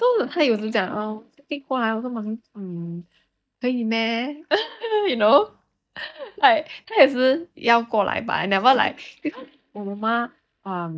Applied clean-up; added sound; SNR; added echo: neural mask model DeepFilterNet 3.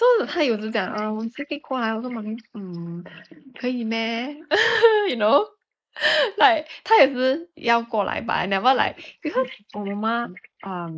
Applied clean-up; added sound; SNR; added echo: neural mask model Resemble Enhance denoiser.